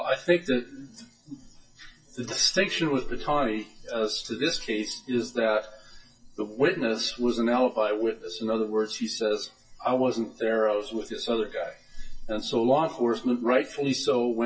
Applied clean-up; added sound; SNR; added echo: classical method WPE with log-MMSE.